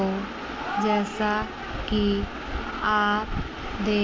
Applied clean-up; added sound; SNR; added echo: none; none; none; none.